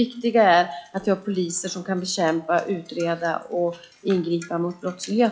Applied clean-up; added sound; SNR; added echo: classical method log-MMSE.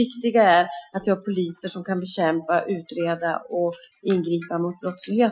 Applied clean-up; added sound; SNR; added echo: classical method Wiener filter.